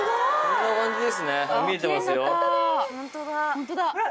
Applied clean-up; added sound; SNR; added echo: none; none; none; none.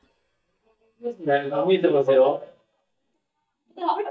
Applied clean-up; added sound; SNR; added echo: neural mask model DeepFilterNet 3.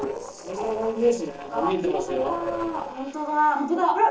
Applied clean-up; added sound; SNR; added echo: neural separator model SepFormer DNS4.